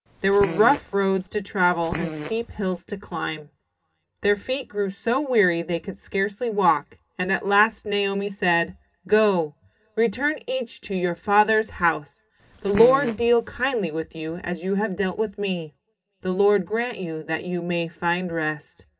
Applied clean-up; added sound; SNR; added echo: none; Fart; 10 dB; reverberation time 0.3 s.